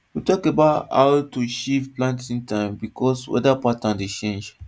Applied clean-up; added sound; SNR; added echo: none; none; none; none.